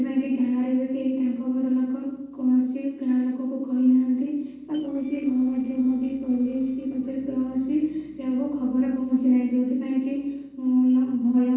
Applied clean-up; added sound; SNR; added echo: neural separator model SepFormer DNS4.